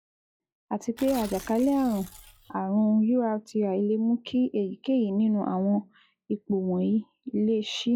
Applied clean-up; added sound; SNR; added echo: classical method log-MMSE.